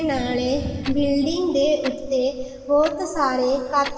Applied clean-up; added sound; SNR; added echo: none; Clock; 14 dB; reverberation time 2.0 s.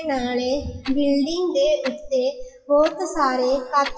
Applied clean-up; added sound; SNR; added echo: classical method WPE with log-MMSE.